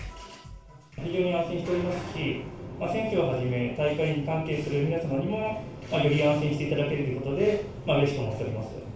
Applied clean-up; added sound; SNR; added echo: none; none; none; reverberation time 0.4 s.